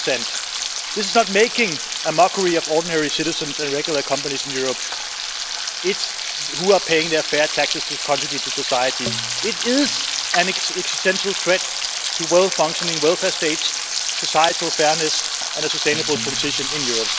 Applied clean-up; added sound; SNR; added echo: none; Frying (food); 3 dB; none.